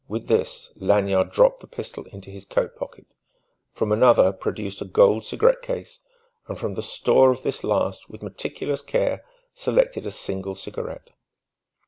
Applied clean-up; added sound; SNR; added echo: none; none; none; none.